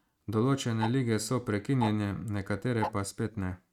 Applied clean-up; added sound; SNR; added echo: neural mask model RNNoise.